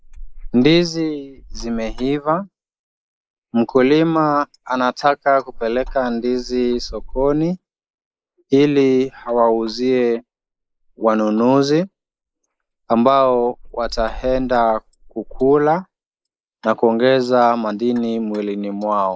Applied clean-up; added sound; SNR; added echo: neural mask model Resemble Enhance denoiser.